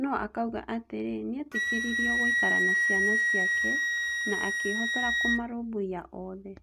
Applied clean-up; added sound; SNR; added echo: none; Wind instrument, woodwind instrument; -5 dB; none.